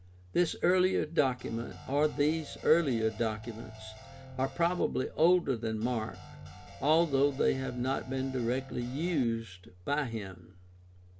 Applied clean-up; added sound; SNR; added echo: none; Guitar; 16 dB; none.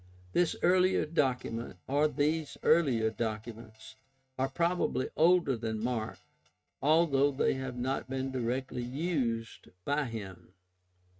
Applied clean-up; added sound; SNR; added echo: neural mask model RNNoise.